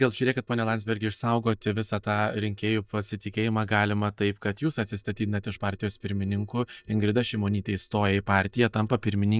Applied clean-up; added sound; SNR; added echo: neural mask model DeepFilterNet 3.